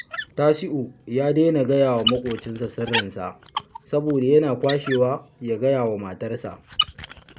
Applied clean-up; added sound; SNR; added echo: none; Squeak; 5 dB; none.